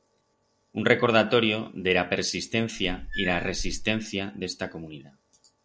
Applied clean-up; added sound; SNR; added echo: none; Squeak / Screech; 7 dB; none.